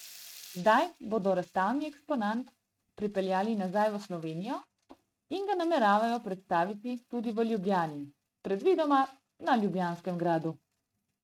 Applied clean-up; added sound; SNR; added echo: neural mask model RNNoise.